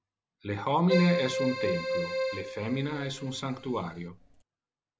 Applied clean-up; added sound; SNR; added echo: none; Keyboard (musical); 2 dB; none.